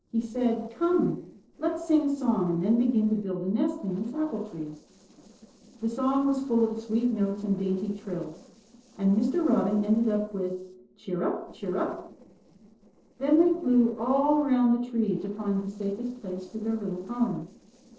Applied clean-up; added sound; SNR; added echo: neural separator model SepFormer DNS4.